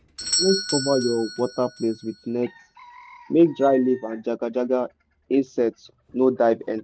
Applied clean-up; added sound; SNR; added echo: none; Doorbell; 10 dB; none.